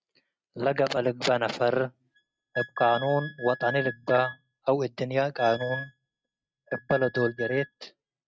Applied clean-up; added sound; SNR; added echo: neural mask model RNNoise.